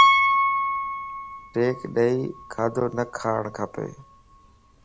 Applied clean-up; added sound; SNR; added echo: none; Piano; -3 dB; none.